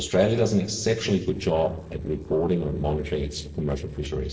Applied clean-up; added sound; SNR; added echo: neural separator model SepFormer DNS4.